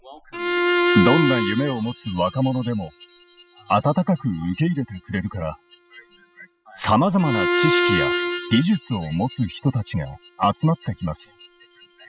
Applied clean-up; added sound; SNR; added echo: classical method spectral subtraction.